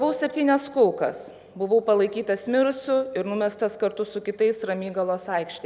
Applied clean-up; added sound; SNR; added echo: none; none; none; none.